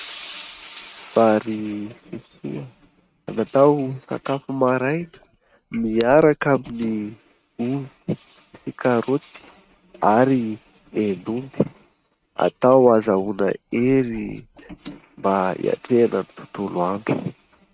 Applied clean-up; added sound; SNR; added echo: neural mask model RNNoise.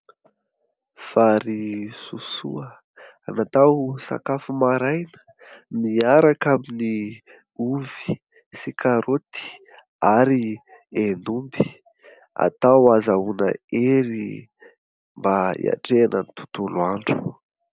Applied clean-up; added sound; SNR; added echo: none; none; none; none.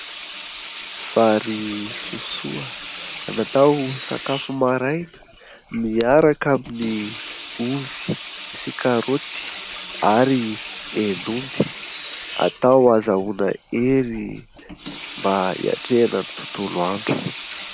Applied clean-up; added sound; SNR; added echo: none; Sink (filling or washing) / Water tap, faucet; 13 dB; none.